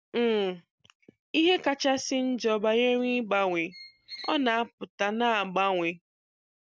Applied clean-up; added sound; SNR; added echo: none; Squeak; 17 dB; none.